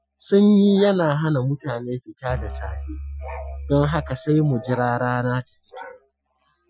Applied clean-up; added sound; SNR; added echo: classical method Wiener filter.